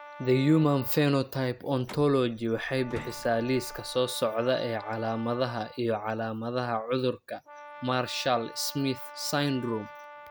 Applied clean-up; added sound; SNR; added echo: none; Truck + Brass instrument; 18 dB; none.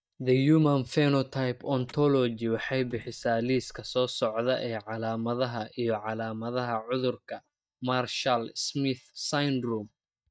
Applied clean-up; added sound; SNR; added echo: neural mask model DeepFilterNet 3.